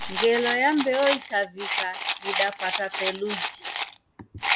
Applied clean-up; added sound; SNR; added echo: none; Rattle; 4 dB; none.